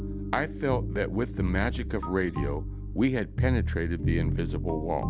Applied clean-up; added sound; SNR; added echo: none; none; none; none.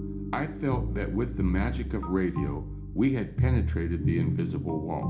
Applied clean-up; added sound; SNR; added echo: none; none; none; reverberation time 0.4 s.